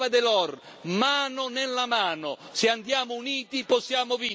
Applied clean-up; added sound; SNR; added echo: none; none; none; none.